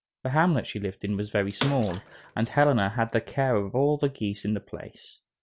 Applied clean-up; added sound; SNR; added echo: none; Bathtub (filling or washing) / Water / Splash, splatter; 13 dB; none.